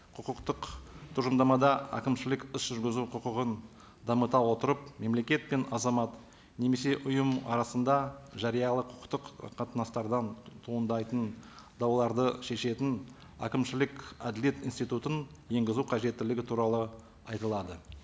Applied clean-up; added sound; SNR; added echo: none; none; none; none.